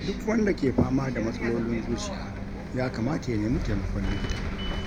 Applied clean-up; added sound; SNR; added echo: none; Bus; 3 dB; none.